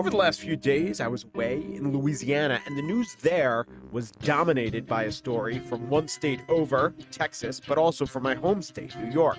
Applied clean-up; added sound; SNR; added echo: neural mask model RNNoise.